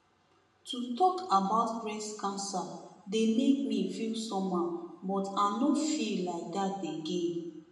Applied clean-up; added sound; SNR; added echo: none; none; none; reverberation time 1.0 s.